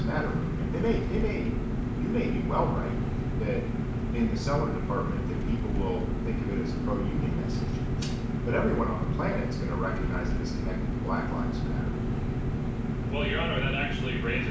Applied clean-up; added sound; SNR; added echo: none; Engine; -4 dB; reverberation time 0.6 s.